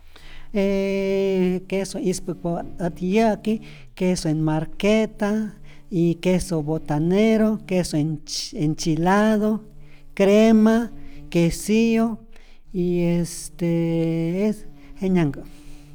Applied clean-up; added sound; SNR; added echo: none; Buzz; 16 dB; none.